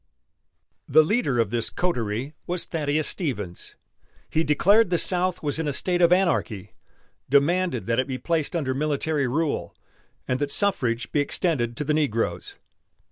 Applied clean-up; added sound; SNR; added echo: none; none; none; none.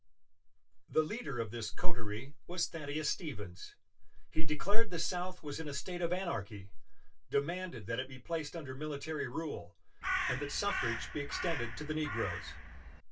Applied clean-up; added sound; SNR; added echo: none; Crow; 15 dB; reverberation time 0.2 s.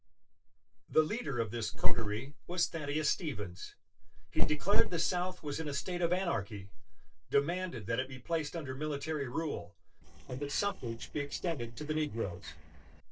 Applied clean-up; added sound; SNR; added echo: neural separator model SepFormer DNS4.